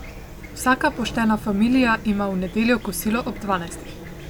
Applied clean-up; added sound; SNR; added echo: none; Chirp, tweet / Fowl; 13 dB; none.